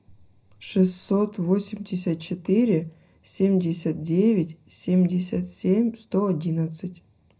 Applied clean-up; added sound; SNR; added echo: none; none; none; reverberation time 0.3 s.